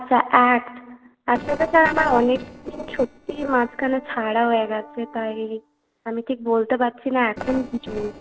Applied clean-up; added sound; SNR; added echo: neural separator model SepFormer DNS4.